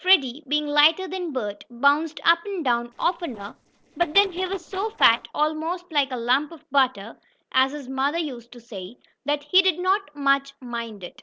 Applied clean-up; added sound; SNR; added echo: neural separator model SepFormer DNS4.